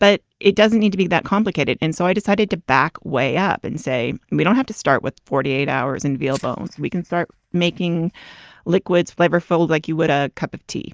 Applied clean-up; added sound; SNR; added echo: neural mask model DeepFilterNet 3.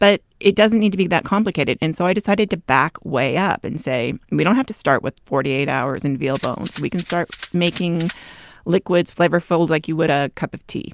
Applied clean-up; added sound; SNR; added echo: none; Rattle (instrument); 11 dB; none.